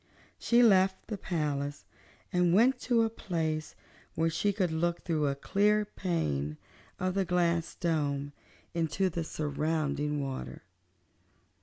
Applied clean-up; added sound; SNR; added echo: none; none; none; none.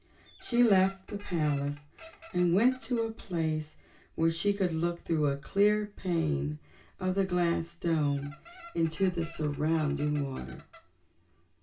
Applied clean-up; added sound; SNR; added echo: none; Squeak; 19 dB; reverberation time 0.2 s.